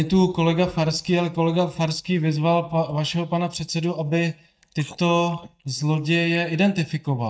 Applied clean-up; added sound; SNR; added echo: neural mask model DeepFilterNet 3.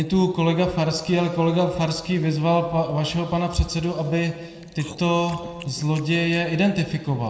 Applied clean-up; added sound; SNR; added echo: neural separator model SepFormer DNS4.